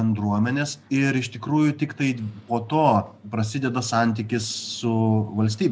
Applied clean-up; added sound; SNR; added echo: none; none; none; none.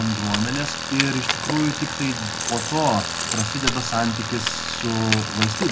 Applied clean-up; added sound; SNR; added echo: none; Keys jangling + Tools; 2 dB; none.